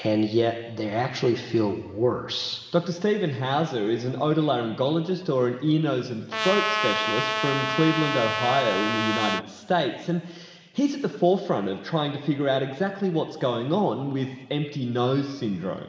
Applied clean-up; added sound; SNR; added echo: none; Trumpet; 2 dB; reverberation time 1.6 s.